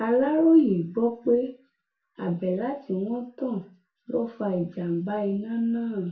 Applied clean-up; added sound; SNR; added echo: none; none; none; reverberation time 0.3 s.